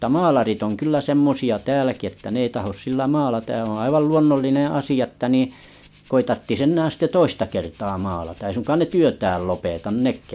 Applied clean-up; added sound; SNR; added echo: none; Rattle (instrument); 15 dB; none.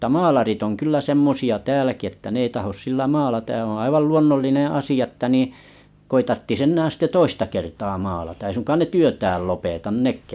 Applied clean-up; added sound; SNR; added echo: none; none; none; none.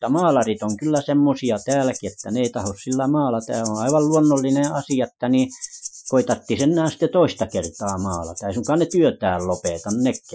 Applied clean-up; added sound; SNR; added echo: classical method Wiener filter.